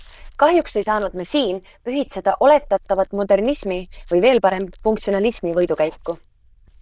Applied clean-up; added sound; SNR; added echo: neural diffusion model UNIVERSE++.